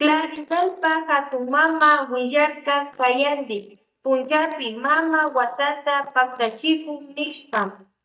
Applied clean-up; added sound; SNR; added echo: neural mask model DeepFilterNet 3.